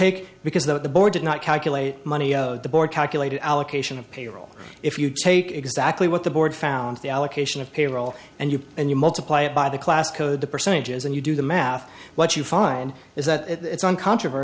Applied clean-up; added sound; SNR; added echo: none; none; none; none.